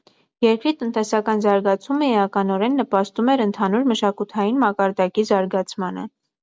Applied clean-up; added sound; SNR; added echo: none; none; none; none.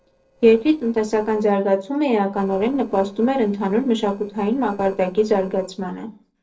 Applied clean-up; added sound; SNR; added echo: neural separator model SepFormer DNS4.